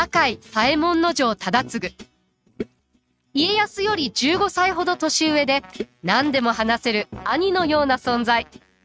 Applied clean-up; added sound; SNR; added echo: neural mask model RNNoise.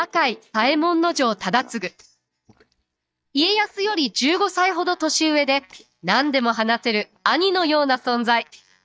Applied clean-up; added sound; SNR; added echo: neural mask model DeepFilterNet 3.